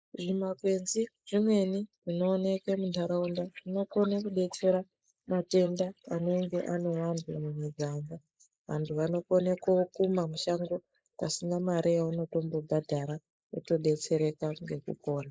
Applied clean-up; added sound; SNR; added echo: neural mask model Resemble Enhance denoiser.